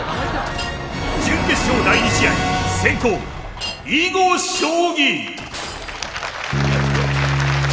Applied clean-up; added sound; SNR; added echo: none; Explosion + Shatter; 15 dB; none.